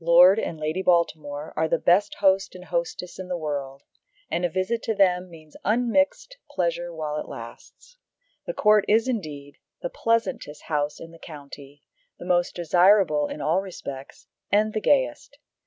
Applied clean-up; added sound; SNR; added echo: none; none; none; none.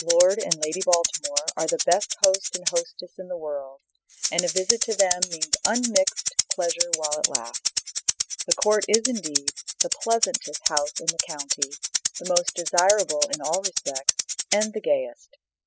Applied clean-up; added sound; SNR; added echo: classical method spectral subtraction.